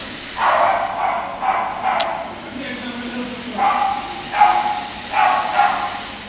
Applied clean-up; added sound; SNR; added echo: none; Rattle (instrument); 13 dB; none.